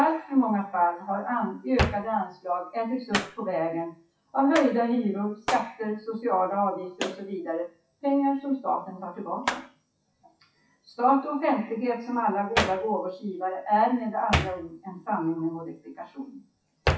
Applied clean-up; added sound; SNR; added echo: classical method WPE with log-MMSE.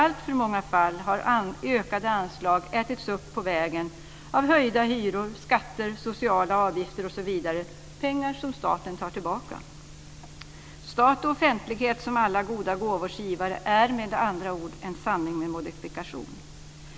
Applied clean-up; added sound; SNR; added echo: none; none; none; none.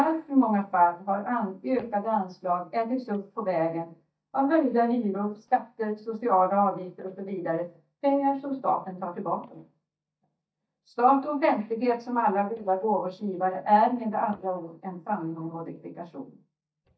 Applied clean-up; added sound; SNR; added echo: neural mask model DeepFilterNet 3.